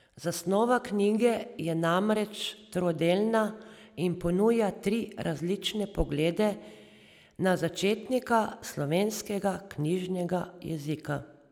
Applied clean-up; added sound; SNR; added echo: none; none; none; none.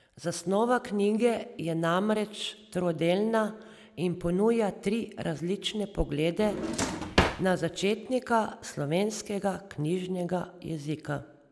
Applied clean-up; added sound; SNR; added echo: none; Drawer open or close; 1 dB; none.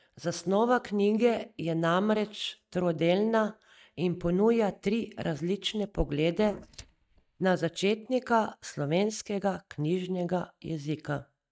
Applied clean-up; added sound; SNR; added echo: neural mask model DeepFilterNet 3.